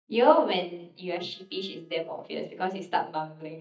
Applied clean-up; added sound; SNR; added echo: neural mask model DeepFilterNet 3.